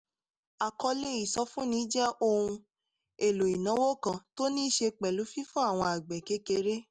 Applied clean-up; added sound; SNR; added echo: none; none; none; none.